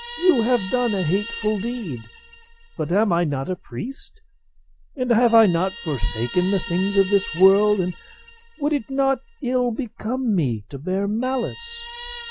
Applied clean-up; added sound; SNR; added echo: none; Guitar; 16 dB; none.